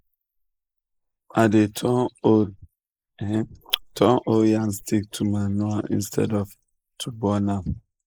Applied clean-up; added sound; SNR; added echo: neural mask model Resemble Enhance denoiser.